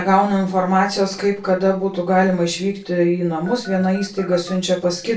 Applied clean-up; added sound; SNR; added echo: none; Telephone; 18 dB; reverberation time 0.2 s.